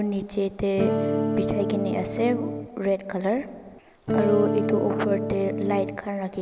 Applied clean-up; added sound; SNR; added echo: none; Electric guitar / Strum; -1 dB; none.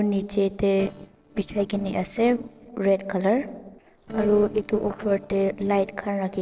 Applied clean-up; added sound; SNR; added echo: neural separator model SepFormer DNS4.